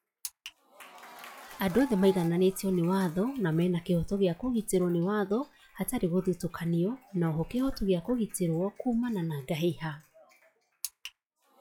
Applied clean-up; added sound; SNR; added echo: classical method log-MMSE.